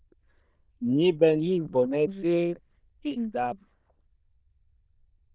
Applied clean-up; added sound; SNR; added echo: neural diffusion model UNIVERSE++.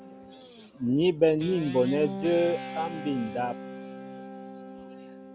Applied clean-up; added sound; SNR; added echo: none; Guitar; 11 dB; none.